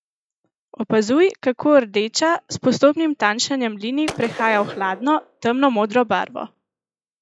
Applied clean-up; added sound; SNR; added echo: classical method log-MMSE.